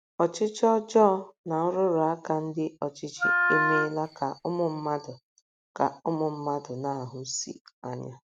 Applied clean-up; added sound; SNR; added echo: none; Wind instrument, woodwind instrument; -1 dB; none.